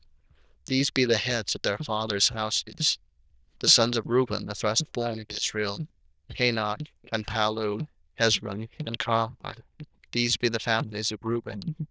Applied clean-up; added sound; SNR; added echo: neural diffusion model UNIVERSE++.